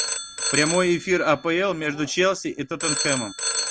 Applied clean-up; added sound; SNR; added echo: none; Telephone; 4 dB; none.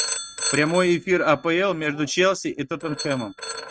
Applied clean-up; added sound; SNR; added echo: neural mask model RNNoise.